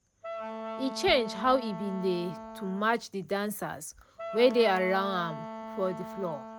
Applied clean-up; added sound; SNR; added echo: none; Wind instrument, woodwind instrument; 11 dB; none.